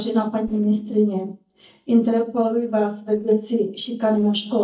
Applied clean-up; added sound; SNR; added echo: neural mask model DeepFilterNet 3.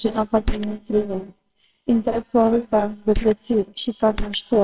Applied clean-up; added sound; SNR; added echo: neural separator model SepFormer WHAMR!.